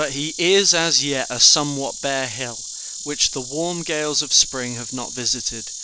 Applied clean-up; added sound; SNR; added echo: none; Insect; 10 dB; none.